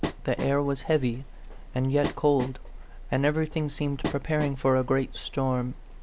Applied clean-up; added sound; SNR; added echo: none; Train; 12 dB; none.